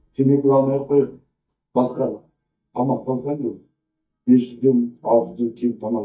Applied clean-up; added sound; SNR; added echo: neural mask model DeepFilterNet 3.